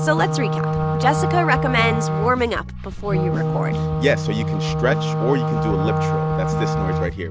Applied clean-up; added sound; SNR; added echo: none; Wind instrument, woodwind instrument; -1 dB; none.